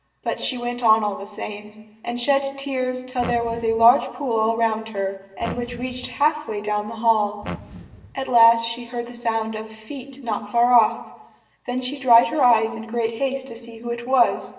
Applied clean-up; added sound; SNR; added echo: none; Fart; 13 dB; reverberation time 1.0 s.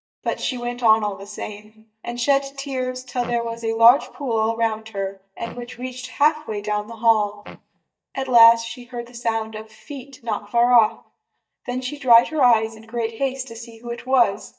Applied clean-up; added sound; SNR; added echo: neural mask model DeepFilterNet 3.